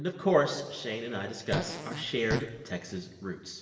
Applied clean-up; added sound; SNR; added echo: none; Fart; 4 dB; reverberation time 2.4 s.